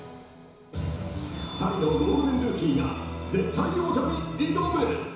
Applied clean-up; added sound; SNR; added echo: none; none; none; reverberation time 1.0 s.